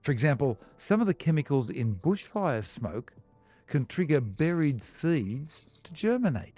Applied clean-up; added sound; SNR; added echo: neural separator model SepFormer DNS4.